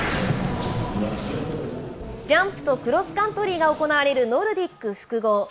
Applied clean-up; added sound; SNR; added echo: none; none; none; none.